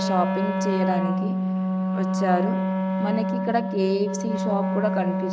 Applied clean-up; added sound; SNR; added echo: neural mask model RNNoise.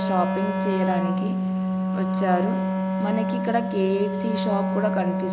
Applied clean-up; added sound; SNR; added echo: none; Wind instrument, woodwind instrument; -2 dB; none.